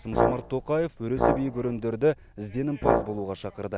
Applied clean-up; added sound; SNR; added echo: none; Brass instrument; 0 dB; none.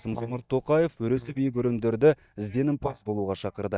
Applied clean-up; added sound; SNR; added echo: neural mask model DeepFilterNet 3.